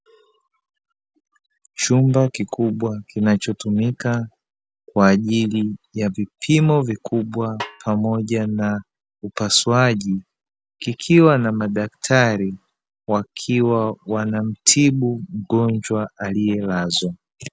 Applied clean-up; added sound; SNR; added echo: none; Snare drum; 16 dB; none.